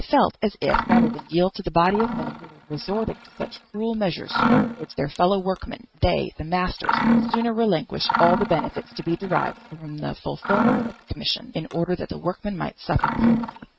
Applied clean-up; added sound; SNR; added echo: neural mask model RNNoise.